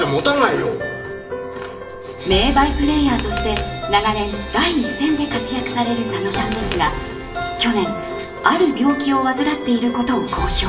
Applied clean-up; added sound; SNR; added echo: none; Tap; 18 dB; reverberation time 0.6 s.